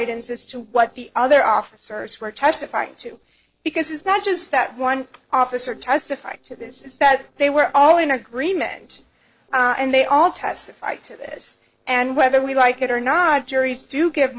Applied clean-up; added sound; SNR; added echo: neural separator model SepFormer DNS4.